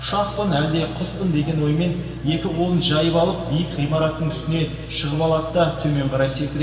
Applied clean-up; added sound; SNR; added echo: none; Engine; 13 dB; reverberation time 2.4 s.